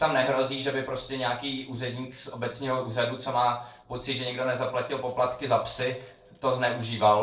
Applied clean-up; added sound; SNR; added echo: neural separator model SepFormer DNS4.